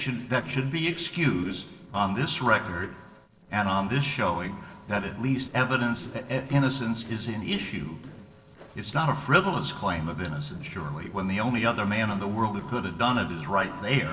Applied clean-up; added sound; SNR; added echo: neural separator model SepFormer DNS4.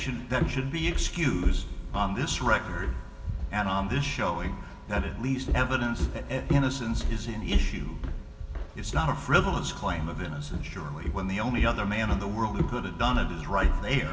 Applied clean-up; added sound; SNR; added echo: none; Walk, footsteps; 1 dB; reverberation time 2.4 s.